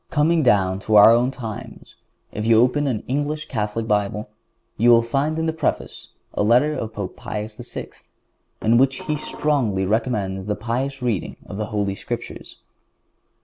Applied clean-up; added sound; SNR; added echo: none; Dishes, pots, and pans; 16 dB; none.